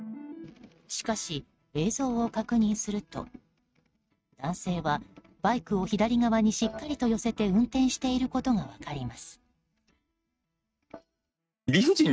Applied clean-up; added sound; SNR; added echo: neural mask model RNNoise.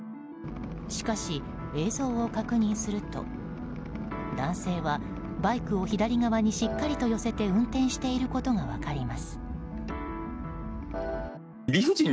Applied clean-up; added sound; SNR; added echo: none; Piano; 6 dB; none.